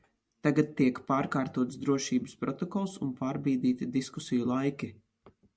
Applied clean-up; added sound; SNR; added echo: none; none; none; none.